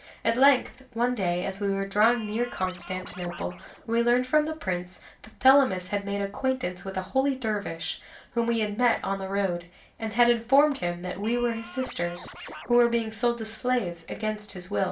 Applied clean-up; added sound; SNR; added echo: none; Scratching (performance technique); 16 dB; reverberation time 0.3 s.